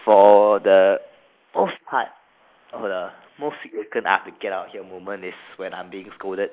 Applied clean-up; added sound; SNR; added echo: neural mask model Resemble Enhance denoiser.